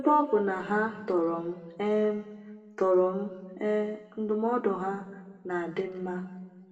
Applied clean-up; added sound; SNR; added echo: none; none; none; reverberation time 1.1 s.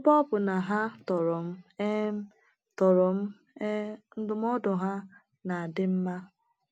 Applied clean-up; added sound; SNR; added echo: none; none; none; none.